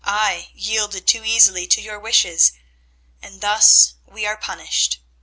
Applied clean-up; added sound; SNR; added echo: none; none; none; none.